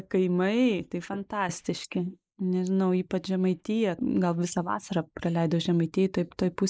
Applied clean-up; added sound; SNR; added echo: neural mask model Resemble Enhance denoiser.